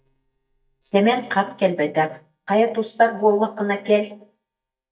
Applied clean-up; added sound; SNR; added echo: neural mask model DeepFilterNet 3.